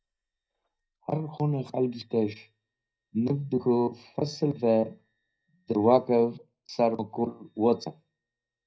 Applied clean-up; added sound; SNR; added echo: neural mask model DeepFilterNet 3.